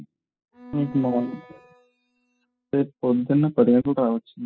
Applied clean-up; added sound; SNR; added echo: classical method spectral subtraction.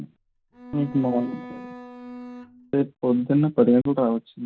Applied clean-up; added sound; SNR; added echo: none; Bowed string instrument; 16 dB; none.